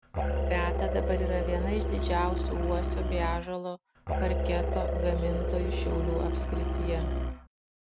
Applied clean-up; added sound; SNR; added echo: none; Musical instrument; -5 dB; none.